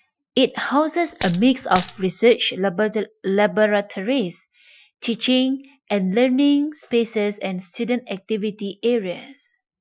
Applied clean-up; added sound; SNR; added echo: classical method Wiener filter.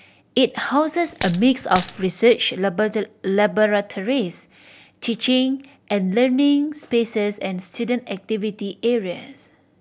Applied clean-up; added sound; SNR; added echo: none; Coin (dropping); 11 dB; none.